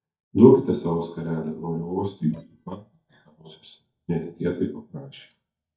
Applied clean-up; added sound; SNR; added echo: neural mask model DeepFilterNet 3.